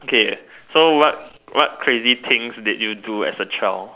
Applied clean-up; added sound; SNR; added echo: none; none; none; none.